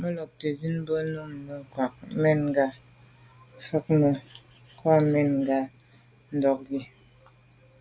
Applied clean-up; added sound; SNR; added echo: none; none; none; none.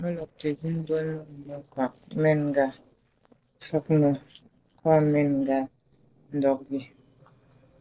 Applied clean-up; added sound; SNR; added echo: neural separator model SepFormer DNS4.